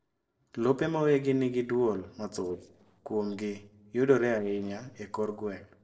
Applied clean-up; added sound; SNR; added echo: neural separator model SepFormer DNS4.